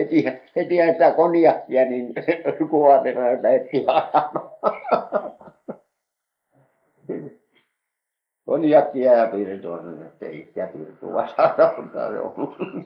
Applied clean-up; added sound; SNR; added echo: neural mask model Resemble Enhance denoiser.